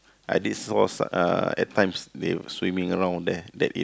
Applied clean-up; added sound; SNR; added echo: none; none; none; none.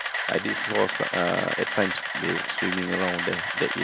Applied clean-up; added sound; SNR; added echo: none; Camera; 0 dB; none.